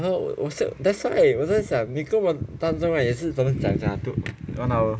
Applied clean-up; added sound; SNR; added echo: none; none; none; none.